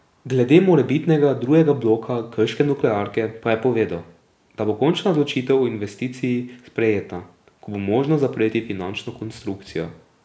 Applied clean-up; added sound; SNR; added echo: none; none; none; none.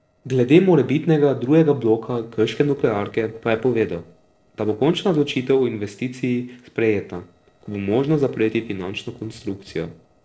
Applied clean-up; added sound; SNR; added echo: neural separator model SepFormer DNS4.